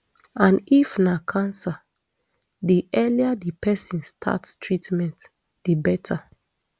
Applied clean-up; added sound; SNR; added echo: none; none; none; none.